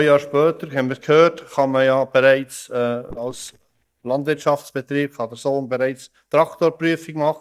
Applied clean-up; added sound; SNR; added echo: neural mask model DeepFilterNet 3.